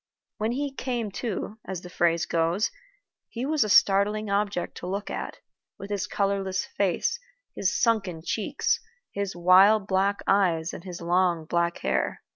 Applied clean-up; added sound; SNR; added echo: none; none; none; none.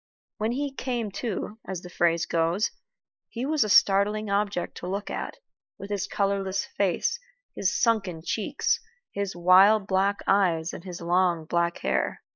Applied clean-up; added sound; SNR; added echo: neural mask model Resemble Enhance denoiser.